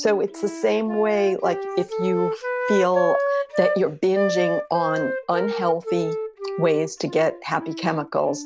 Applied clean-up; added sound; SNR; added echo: none; Wind instrument, woodwind instrument; 5 dB; none.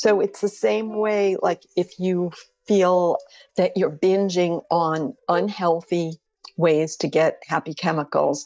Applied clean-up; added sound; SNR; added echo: neural mask model DeepFilterNet 3.